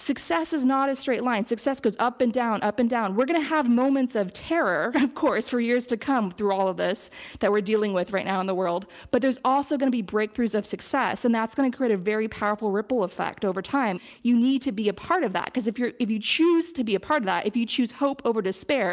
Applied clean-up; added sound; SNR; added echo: none; none; none; none.